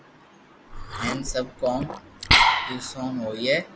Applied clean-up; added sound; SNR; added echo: none; Liquid; -5 dB; none.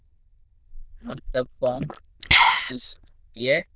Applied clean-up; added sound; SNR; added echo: neural diffusion model UNIVERSE++.